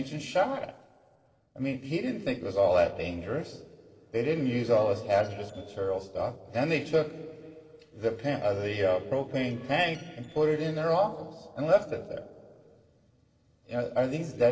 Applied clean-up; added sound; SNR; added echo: neural separator model SepFormer DNS4.